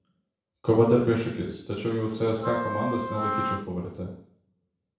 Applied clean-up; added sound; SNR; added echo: none; Wind instrument, woodwind instrument; 5 dB; reverberation time 0.6 s.